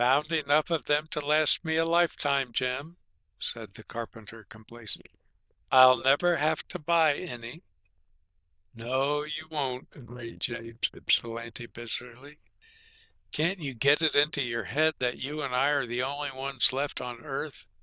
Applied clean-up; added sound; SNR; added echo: neural diffusion model UNIVERSE++.